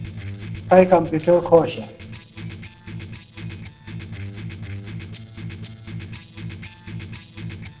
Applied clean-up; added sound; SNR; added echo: neural separator model SepFormer DNS4.